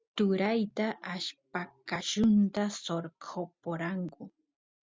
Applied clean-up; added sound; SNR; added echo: none; none; none; none.